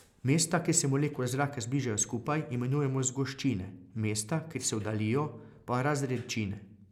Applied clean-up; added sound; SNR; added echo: none; none; none; none.